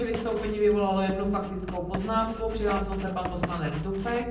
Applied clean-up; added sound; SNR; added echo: none; Writing; 9 dB; reverberation time 0.6 s.